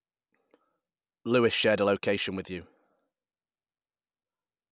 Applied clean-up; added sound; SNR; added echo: none; none; none; none.